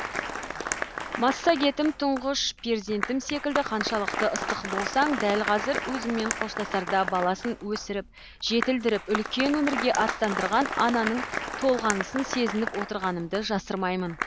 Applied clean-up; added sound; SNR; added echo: none; Applause; 6 dB; none.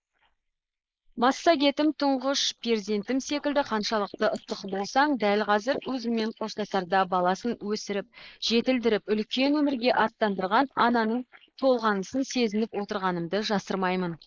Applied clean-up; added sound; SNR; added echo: neural mask model Resemble Enhance denoiser.